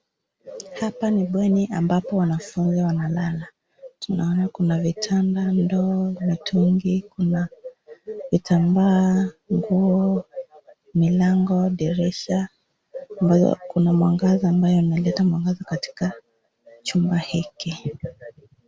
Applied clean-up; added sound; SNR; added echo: none; none; none; none.